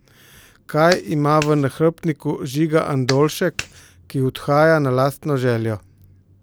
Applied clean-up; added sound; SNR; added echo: none; Clapping; 12 dB; none.